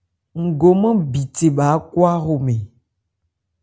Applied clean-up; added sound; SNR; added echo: none; none; none; none.